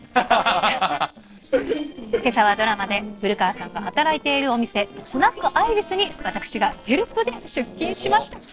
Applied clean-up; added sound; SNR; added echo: neural separator model SepFormer DNS4.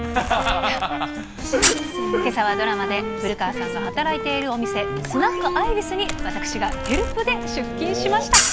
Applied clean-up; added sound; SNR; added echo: none; Camera + Wind instrument, woodwind instrument; 2 dB; none.